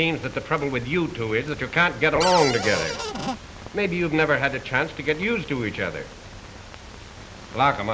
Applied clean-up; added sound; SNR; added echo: none; Cupboard open or close; 4 dB; none.